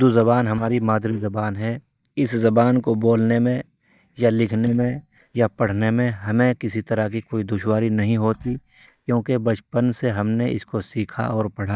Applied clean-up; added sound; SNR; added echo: neural mask model DeepFilterNet 3.